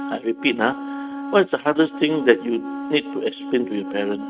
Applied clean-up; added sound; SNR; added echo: neural mask model RNNoise.